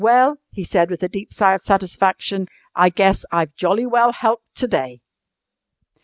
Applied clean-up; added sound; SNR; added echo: none; none; none; none.